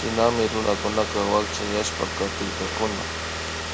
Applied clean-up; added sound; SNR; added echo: none; Car; 4 dB; none.